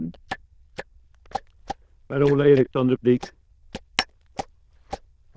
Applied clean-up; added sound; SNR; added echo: neural diffusion model UNIVERSE++.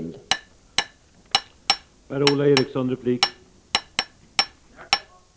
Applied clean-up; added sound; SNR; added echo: none; Hammer; 0 dB; none.